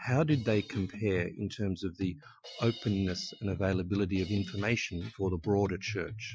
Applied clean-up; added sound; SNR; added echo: classical method Wiener filter.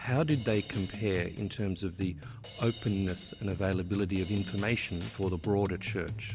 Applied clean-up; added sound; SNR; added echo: none; Drum kit; 11 dB; none.